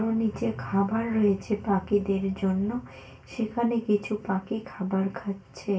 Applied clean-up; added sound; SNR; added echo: none; none; none; reverberation time 0.2 s.